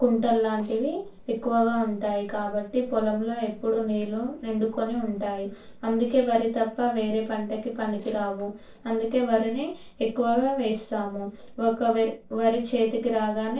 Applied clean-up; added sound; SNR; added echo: neural separator model SepFormer DNS4.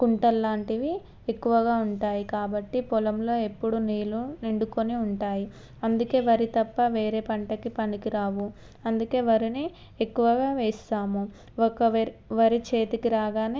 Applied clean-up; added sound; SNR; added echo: none; none; none; none.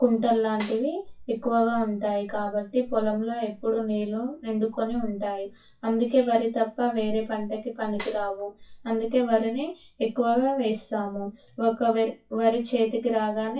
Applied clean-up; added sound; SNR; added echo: classical method WPE with log-MMSE.